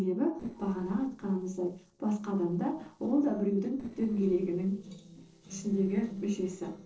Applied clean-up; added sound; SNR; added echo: neural separator model SepFormer DNS4.